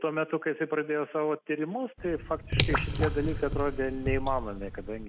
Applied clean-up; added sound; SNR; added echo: none; Drip / Water; -1 dB; none.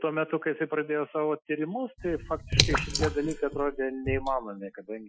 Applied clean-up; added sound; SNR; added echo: classical method Wiener filter.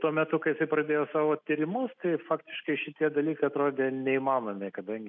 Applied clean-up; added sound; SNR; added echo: none; none; none; none.